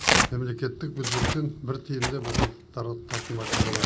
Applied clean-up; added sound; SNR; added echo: none; Tearing; -3 dB; none.